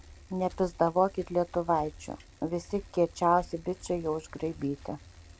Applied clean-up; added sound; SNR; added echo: none; Bicycle; 19 dB; none.